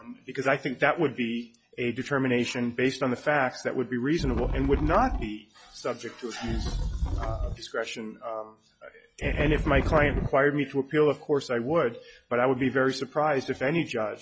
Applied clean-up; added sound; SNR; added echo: classical method log-MMSE.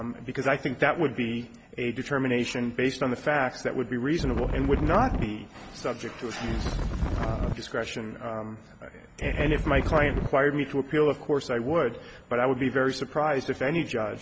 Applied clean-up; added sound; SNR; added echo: none; Wind; 0 dB; none.